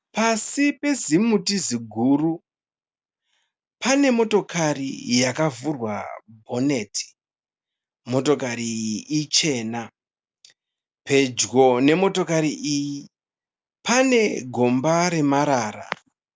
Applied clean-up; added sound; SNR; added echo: none; none; none; none.